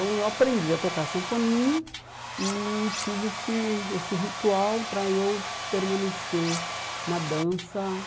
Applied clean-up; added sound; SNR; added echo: none; Domestic sounds, home sounds + Cutlery, silverware; 7 dB; none.